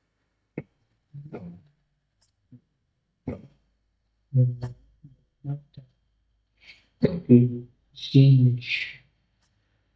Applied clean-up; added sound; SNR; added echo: neural mask model DeepFilterNet 3.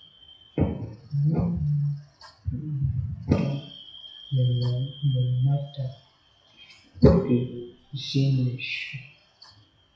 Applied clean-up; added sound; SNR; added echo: classical method WPE with log-MMSE.